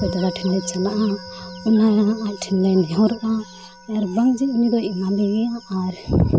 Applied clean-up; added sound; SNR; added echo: none; Musical instrument; 17 dB; none.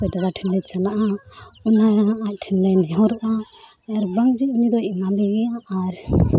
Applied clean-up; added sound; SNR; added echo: none; none; none; none.